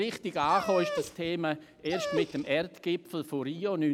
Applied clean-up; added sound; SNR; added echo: none; Dog; 6 dB; none.